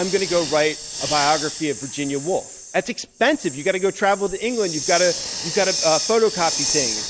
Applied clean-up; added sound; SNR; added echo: none; Hiss; 6 dB; none.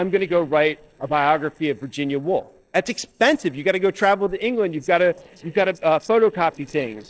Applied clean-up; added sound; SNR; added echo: neural separator model SepFormer DNS4.